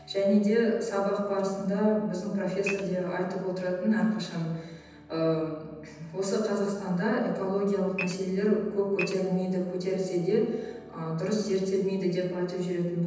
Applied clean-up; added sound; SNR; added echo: none; Dishes, pots, and pans / Glass; 8 dB; reverberation time 1.1 s.